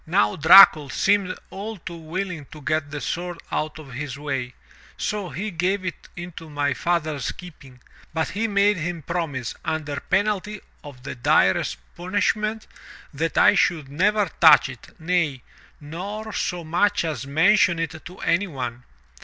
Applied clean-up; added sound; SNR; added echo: none; none; none; none.